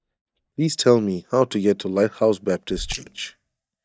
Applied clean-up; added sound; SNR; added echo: neural mask model DeepFilterNet 3.